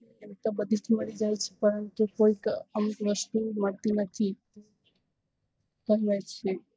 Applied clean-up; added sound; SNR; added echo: neural mask model DeepFilterNet 3.